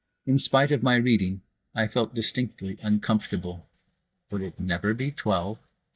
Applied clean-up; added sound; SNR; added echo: neural mask model DeepFilterNet 3.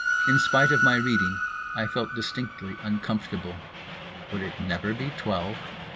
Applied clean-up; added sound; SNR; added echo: none; Train; 0 dB; none.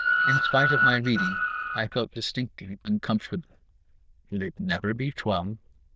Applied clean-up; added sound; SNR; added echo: neural diffusion model UNIVERSE++.